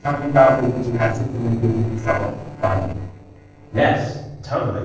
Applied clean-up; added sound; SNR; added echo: neural separator model SepFormer DNS4.